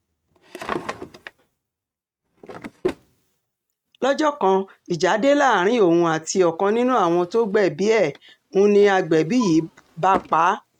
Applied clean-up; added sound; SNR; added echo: neural mask model RNNoise.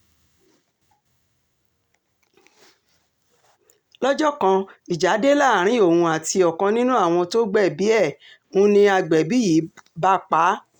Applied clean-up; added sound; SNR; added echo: none; none; none; none.